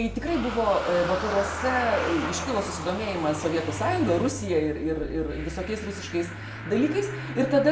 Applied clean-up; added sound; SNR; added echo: none; Engine starting / Motor vehicle (road); 7 dB; reverberation time 0.4 s.